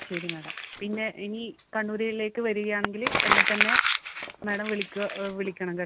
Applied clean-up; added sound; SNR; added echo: none; Crumpling, crinkling; -2 dB; none.